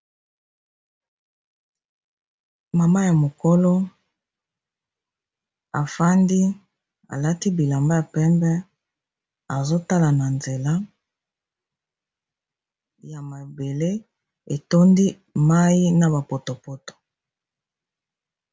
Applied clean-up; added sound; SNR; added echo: none; none; none; none.